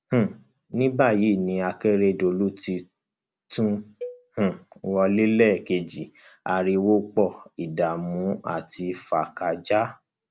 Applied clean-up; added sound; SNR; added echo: none; Cowbell; 19 dB; none.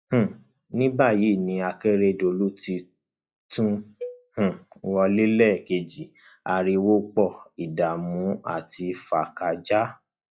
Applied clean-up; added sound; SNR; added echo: classical method log-MMSE.